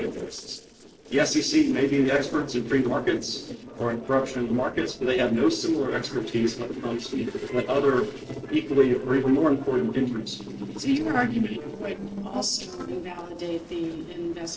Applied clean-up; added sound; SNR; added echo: neural separator model SepFormer DNS4.